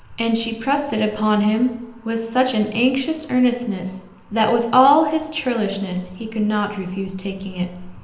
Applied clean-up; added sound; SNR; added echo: none; none; none; reverberation time 0.8 s.